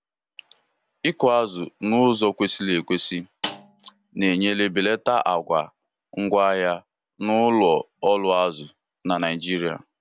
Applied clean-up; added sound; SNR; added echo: none; Snare drum; 11 dB; none.